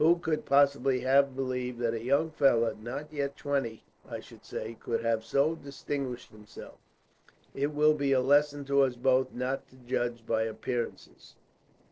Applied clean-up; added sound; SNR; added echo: neural separator model SepFormer DNS4.